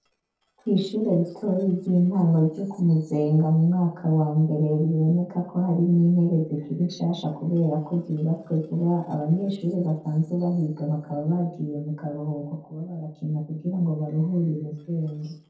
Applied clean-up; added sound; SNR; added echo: neural separator model SepFormer DNS4.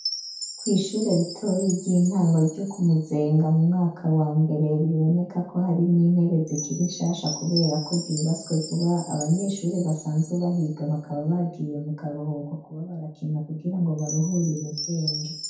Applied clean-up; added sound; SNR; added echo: none; Chime; 14 dB; reverberation time 0.6 s.